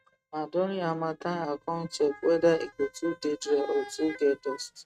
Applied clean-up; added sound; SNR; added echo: neural mask model RNNoise.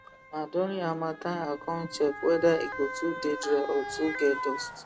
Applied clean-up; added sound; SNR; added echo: none; Motor vehicle (road) / Siren; 9 dB; none.